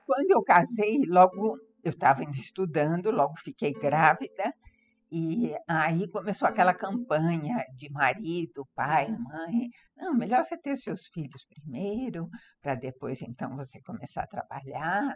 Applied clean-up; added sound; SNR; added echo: classical method spectral subtraction.